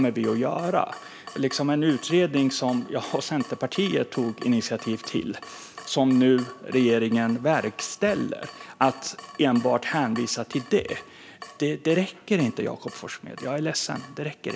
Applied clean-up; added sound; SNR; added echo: none; Drip / Water tap, faucet; 19 dB; none.